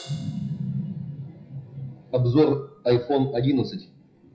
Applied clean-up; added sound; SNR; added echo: classical method WPE with log-MMSE.